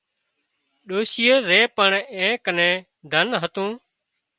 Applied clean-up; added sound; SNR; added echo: none; none; none; none.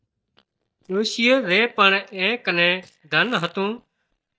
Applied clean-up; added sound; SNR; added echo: neural mask model DeepFilterNet 3.